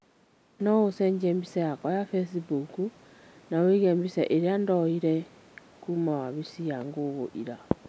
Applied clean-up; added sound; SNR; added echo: none; none; none; none.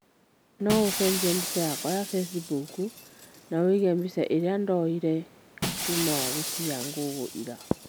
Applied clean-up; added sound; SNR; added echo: none; Shatter; 7 dB; none.